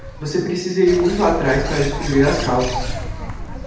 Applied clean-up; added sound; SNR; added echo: none; Bird; 7 dB; reverberation time 0.8 s.